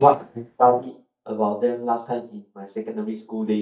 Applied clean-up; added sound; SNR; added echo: neural mask model DeepFilterNet 3.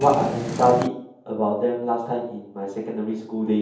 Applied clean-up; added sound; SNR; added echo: none; Purr; 5 dB; reverberation time 0.7 s.